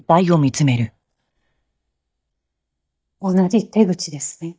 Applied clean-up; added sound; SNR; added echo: neural mask model DeepFilterNet 3.